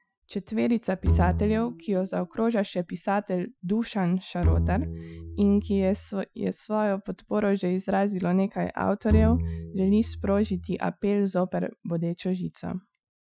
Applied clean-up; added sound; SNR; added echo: classical method Wiener filter.